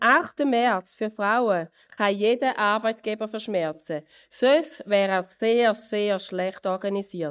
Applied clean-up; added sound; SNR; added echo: neural mask model DeepFilterNet 3.